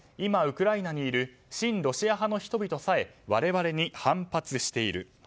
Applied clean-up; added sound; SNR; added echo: none; none; none; none.